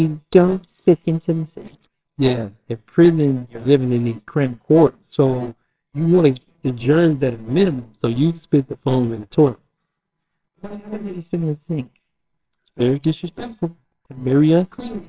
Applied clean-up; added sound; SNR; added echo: neural separator model SepFormer WHAMR!.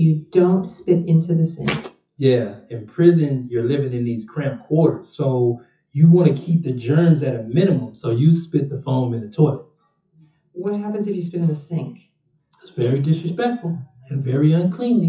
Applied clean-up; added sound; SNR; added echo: classical method WPE with log-MMSE.